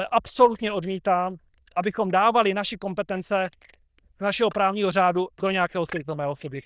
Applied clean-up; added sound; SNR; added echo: neural diffusion model UNIVERSE++.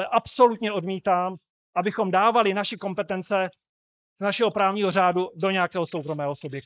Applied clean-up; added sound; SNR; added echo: neural mask model Resemble Enhance denoiser.